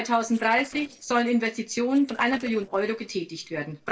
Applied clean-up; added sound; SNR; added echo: neural separator model SepFormer DNS4.